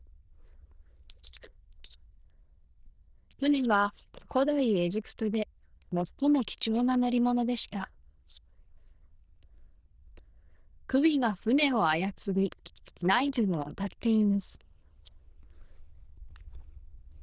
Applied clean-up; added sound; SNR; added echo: neural diffusion model UNIVERSE++.